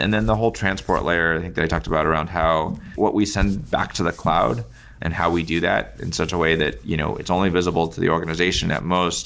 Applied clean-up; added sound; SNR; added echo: none; Hands; 14 dB; none.